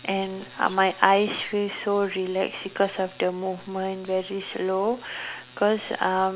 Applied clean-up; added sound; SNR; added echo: none; none; none; none.